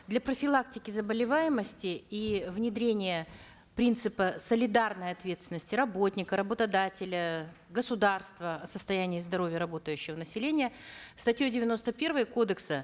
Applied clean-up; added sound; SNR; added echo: none; none; none; none.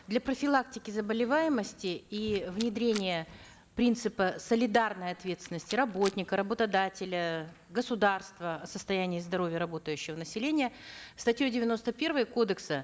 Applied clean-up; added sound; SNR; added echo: none; Rattle; 15 dB; none.